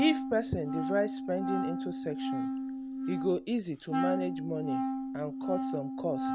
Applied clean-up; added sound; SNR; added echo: none; Wind instrument, woodwind instrument; 1 dB; none.